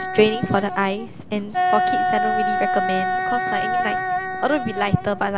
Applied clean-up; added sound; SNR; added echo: none; Wind instrument, woodwind instrument; 0 dB; none.